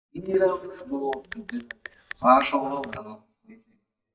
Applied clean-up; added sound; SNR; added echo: neural mask model DeepFilterNet 3.